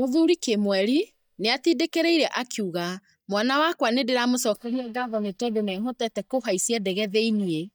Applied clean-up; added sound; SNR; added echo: neural mask model DeepFilterNet 3.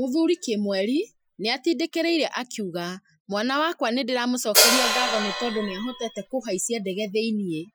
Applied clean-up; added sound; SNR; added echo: classical method Wiener filter.